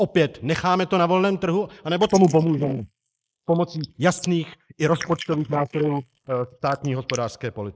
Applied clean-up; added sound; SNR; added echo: neural mask model Resemble Enhance denoiser.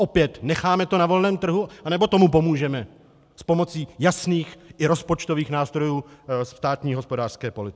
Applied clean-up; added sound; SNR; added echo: none; none; none; none.